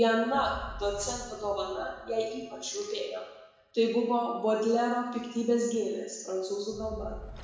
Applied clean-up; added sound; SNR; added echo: none; Fire; 18 dB; reverberation time 1.0 s.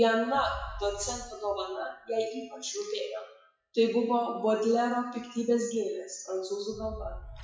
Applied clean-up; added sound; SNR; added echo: classical method WPE with log-MMSE.